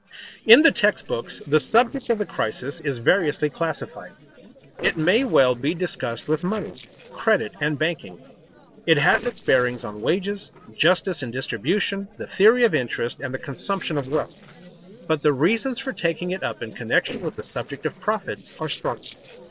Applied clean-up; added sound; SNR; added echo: neural separator model SepFormer DNS4.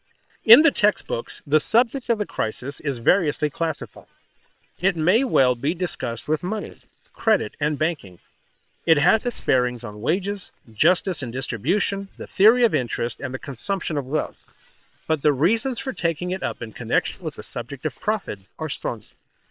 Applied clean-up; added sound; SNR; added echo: neural separator model SepFormer WHAM!.